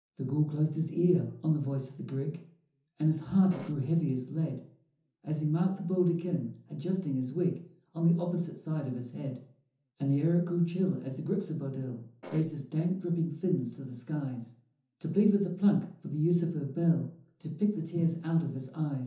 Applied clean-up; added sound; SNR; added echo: none; Fart; 16 dB; reverberation time 0.6 s.